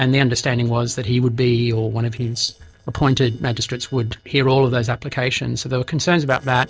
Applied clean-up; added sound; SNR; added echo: neural separator model SepFormer DNS4.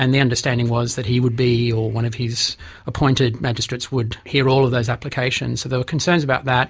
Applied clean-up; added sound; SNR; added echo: none; none; none; none.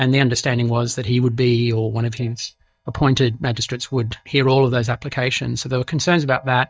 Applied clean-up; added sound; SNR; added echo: neural mask model DeepFilterNet 3.